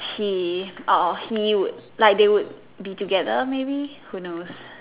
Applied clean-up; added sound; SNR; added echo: none; none; none; none.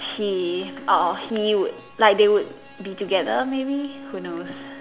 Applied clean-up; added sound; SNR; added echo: none; Bowed string instrument; 17 dB; none.